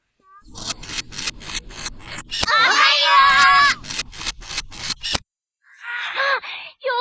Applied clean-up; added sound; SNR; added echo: neural mask model Resemble Enhance denoiser.